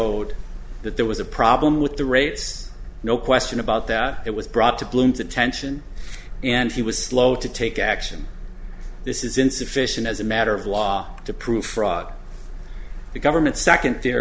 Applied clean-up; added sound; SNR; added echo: none; none; none; none.